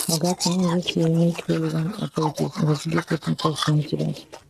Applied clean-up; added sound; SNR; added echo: neural mask model RNNoise.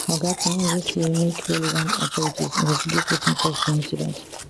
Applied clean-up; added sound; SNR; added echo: none; Domestic sounds, home sounds; 2 dB; none.